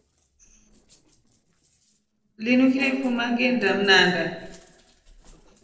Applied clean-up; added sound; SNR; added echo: neural separator model SepFormer DNS4.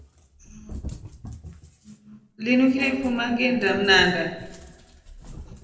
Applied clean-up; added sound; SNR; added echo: none; Cat; 16 dB; reverberation time 0.8 s.